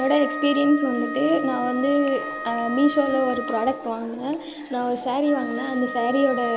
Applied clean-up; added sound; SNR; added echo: none; Wind instrument, woodwind instrument; 10 dB; none.